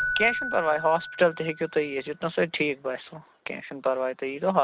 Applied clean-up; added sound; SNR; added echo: none; Keyboard (musical); 10 dB; none.